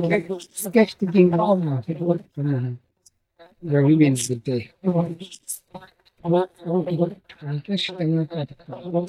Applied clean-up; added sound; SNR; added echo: neural mask model DeepFilterNet 3.